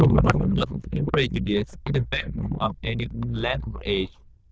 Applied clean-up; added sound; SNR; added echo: neural diffusion model UNIVERSE++.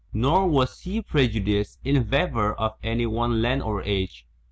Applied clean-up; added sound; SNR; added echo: none; none; none; none.